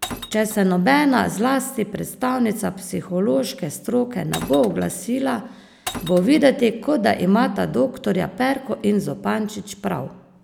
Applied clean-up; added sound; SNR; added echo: none; Glass; 14 dB; none.